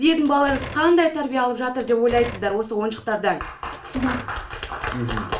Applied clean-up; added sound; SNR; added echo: none; Door; 15 dB; reverberation time 0.3 s.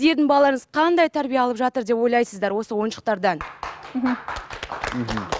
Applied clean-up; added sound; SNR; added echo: none; none; none; none.